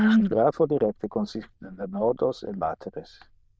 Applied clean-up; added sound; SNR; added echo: neural diffusion model UNIVERSE++.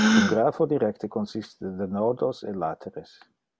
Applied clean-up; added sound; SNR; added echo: none; Gasp; 2 dB; none.